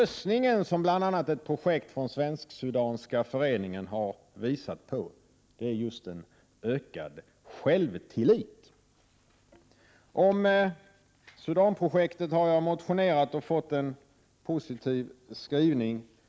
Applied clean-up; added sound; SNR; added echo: none; none; none; none.